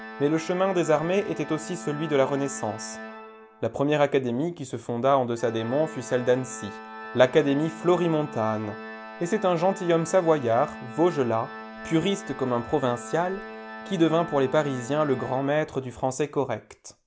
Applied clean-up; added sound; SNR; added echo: none; Organ; 14 dB; none.